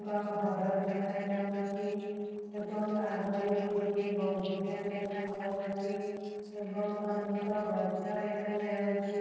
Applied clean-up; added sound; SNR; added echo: neural separator model SepFormer DNS4.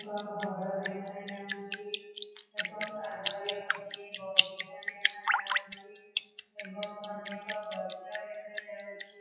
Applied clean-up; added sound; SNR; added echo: classical method WPE with log-MMSE.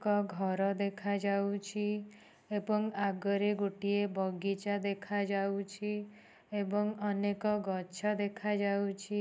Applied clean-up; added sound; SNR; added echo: none; none; none; none.